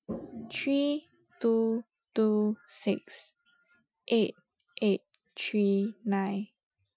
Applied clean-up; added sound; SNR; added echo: classical method Wiener filter.